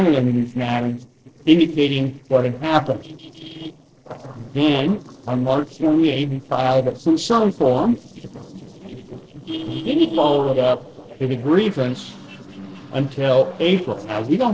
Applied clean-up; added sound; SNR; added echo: neural separator model SepFormer DNS4.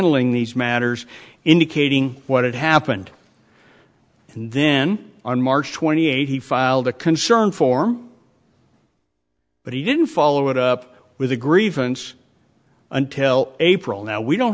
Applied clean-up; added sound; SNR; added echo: none; none; none; none.